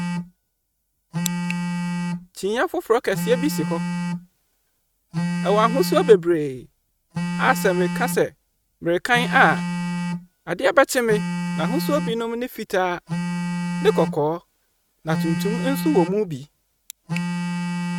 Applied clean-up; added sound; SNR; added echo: neural mask model RNNoise.